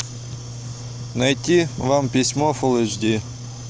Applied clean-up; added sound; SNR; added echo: none; Engine; 11 dB; none.